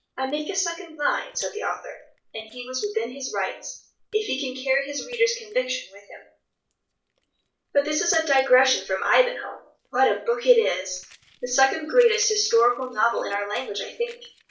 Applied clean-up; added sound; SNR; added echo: neural separator model SepFormer DNS4.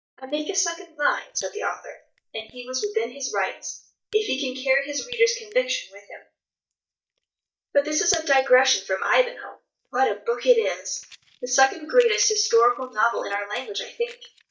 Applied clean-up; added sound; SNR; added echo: neural mask model DeepFilterNet 3.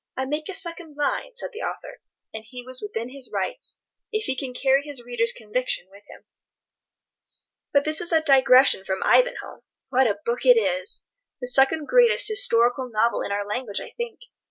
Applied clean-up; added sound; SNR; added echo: none; none; none; none.